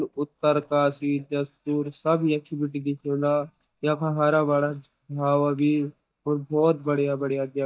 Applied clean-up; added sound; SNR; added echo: neural mask model DeepFilterNet 3.